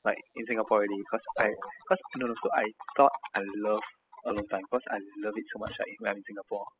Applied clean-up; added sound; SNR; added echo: classical method spectral subtraction.